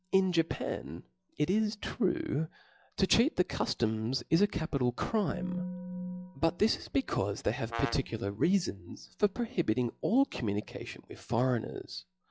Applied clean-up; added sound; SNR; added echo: classical method log-MMSE.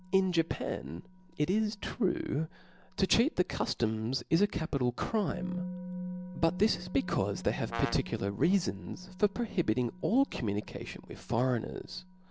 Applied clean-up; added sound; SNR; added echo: none; Musical instrument + Brass instrument; 13 dB; none.